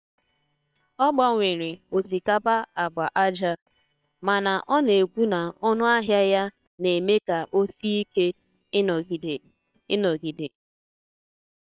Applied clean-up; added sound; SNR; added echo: neural separator model SepFormer WHAM!.